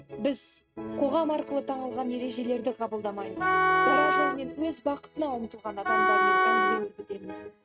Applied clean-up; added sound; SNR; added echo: neural mask model RNNoise.